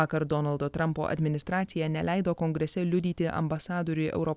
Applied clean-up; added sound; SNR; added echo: none; none; none; none.